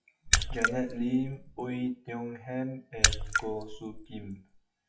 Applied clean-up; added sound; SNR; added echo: classical method WPE with log-MMSE.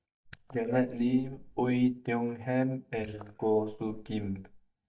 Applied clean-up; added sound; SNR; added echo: neural mask model DeepFilterNet 3.